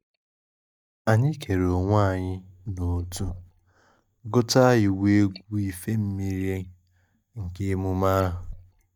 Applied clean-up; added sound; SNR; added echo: neural mask model DeepFilterNet 3.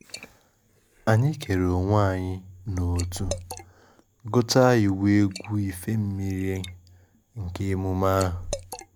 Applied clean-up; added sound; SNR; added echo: none; Liquid; 18 dB; none.